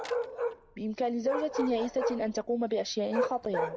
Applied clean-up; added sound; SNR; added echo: none; Bark; 3 dB; none.